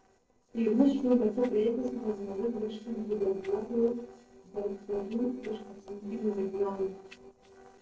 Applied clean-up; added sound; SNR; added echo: neural separator model SepFormer DNS4.